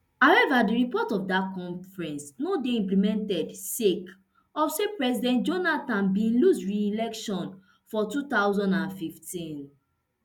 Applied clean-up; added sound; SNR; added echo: none; none; none; none.